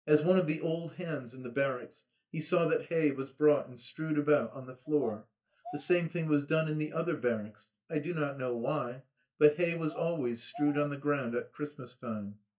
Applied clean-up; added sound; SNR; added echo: neural mask model DeepFilterNet 3.